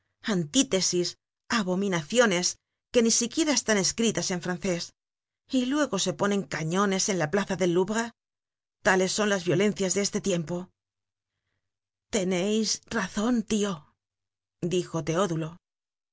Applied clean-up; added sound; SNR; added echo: none; none; none; none.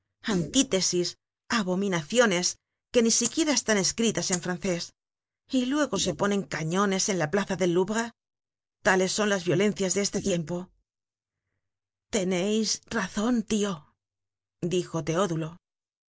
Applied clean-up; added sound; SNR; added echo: neural mask model Resemble Enhance denoiser.